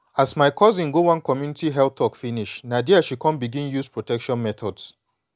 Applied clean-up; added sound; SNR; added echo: none; none; none; none.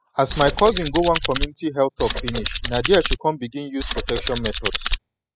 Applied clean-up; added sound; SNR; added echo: classical method spectral subtraction.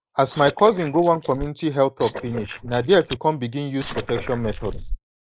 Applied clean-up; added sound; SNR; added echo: neural mask model Resemble Enhance denoiser.